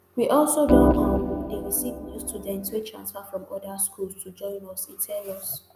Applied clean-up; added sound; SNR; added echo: none; Organ; -5 dB; none.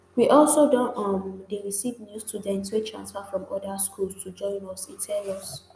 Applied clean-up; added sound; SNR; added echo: none; none; none; none.